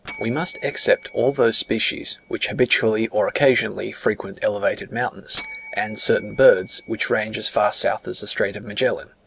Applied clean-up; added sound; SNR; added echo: none; Bell; 18 dB; none.